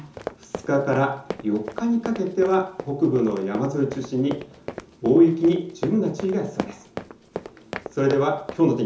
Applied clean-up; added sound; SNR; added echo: none; Run; 13 dB; reverberation time 0.6 s.